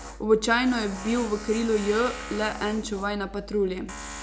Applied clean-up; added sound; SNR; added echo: none; Tools; 13 dB; none.